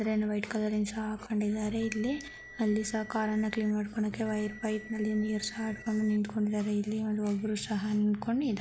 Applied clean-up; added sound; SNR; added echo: none; Bell; 17 dB; none.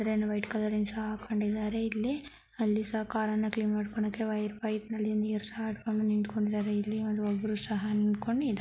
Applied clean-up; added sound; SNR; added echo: none; none; none; none.